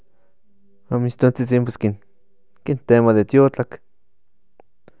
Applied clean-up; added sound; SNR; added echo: none; none; none; none.